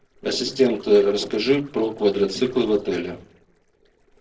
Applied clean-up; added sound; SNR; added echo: neural separator model SepFormer DNS4.